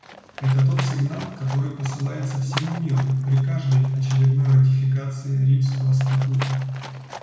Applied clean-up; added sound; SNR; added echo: none; Livestock, farm animals, working animals; 17 dB; reverberation time 0.9 s.